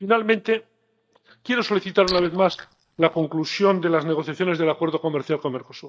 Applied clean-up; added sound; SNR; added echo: neural mask model DeepFilterNet 3.